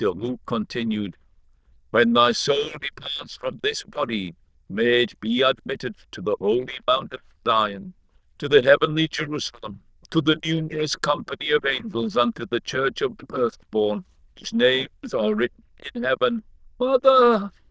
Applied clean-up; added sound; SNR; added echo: neural diffusion model UNIVERSE++.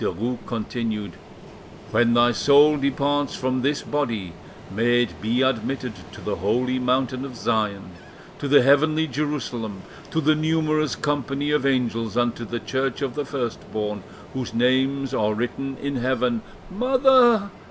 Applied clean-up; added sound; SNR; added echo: none; Ocean; 18 dB; none.